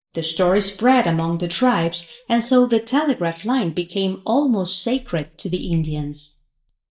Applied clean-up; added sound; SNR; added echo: neural mask model DeepFilterNet 3.